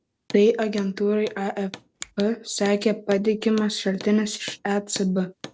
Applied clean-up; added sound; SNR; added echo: none; Finger snapping + Hammer; 20 dB; none.